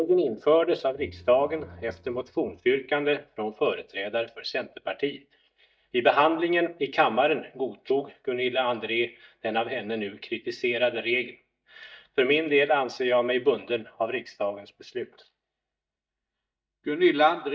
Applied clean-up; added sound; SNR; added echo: neural mask model DeepFilterNet 3.